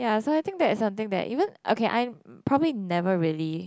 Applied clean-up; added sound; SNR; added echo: none; none; none; none.